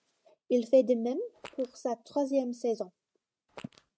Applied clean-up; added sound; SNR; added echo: neural mask model RNNoise.